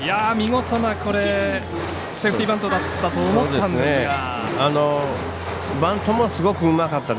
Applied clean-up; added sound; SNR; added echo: none; Bowed string instrument; 14 dB; none.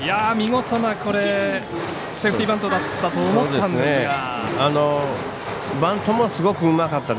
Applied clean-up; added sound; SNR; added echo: none; none; none; none.